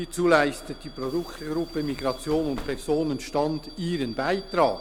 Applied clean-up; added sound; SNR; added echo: none; Bus / Alarm; 15 dB; none.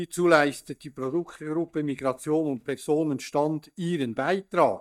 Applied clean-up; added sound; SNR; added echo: neural mask model DeepFilterNet 3.